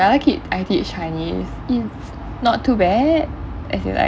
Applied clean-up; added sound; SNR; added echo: none; none; none; none.